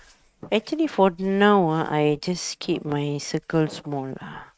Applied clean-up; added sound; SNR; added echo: neural mask model RNNoise.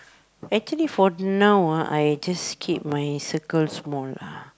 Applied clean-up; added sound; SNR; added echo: none; none; none; none.